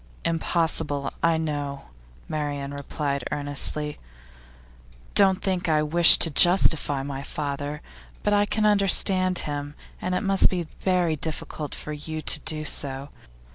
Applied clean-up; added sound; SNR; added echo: none; none; none; none.